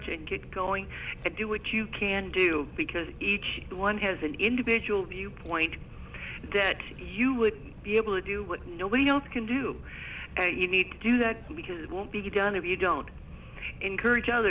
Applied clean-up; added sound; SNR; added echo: none; none; none; none.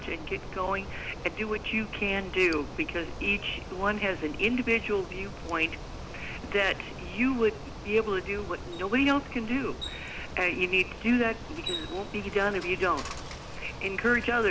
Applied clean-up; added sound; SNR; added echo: none; Bicycle; 12 dB; none.